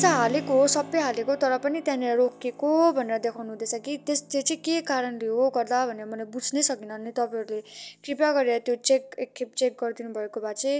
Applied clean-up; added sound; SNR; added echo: none; Keyboard (musical); 18 dB; none.